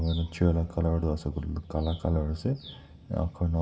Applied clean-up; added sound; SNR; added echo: none; none; none; reverberation time 1.6 s.